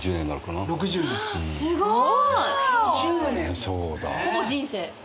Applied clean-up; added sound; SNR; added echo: none; none; none; none.